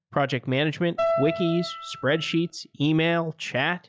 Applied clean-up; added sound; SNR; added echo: classical method log-MMSE.